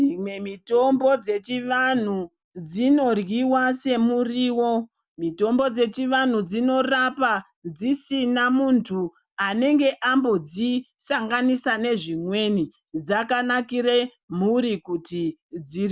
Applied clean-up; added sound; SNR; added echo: none; none; none; none.